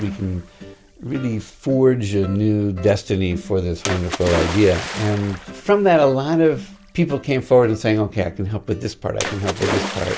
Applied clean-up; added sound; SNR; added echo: none; Splash, splatter; 13 dB; none.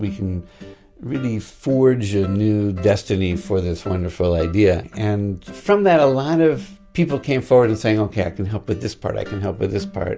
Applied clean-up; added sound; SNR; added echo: none; none; none; none.